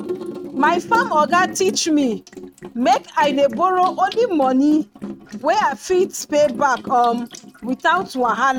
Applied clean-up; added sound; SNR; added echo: neural mask model RNNoise.